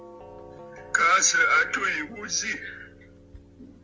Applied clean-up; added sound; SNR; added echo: none; Doorbell; 19 dB; none.